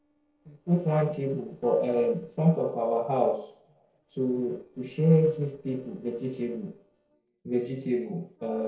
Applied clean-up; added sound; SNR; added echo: neural separator model SepFormer DNS4.